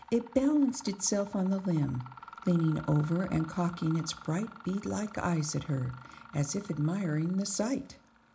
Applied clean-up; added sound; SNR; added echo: none; Mechanisms; 19 dB; reverberation time 0.4 s.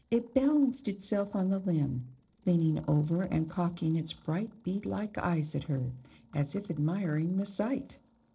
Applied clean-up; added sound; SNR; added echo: neural separator model SepFormer DNS4.